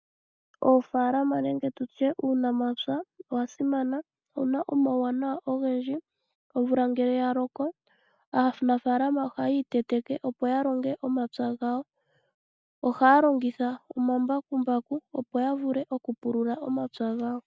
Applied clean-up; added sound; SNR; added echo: none; none; none; none.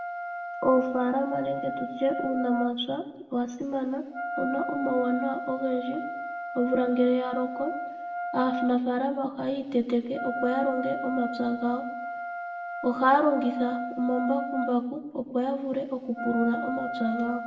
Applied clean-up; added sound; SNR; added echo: none; Wind instrument, woodwind instrument; 7 dB; reverberation time 0.8 s.